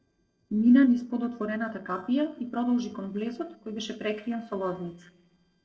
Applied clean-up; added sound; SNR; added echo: neural separator model SepFormer DNS4.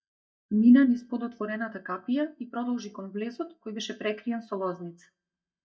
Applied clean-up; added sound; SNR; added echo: neural mask model DeepFilterNet 3.